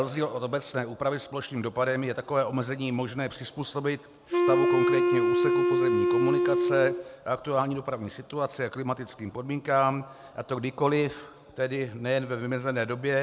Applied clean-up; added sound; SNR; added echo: none; Wind instrument, woodwind instrument; -5 dB; none.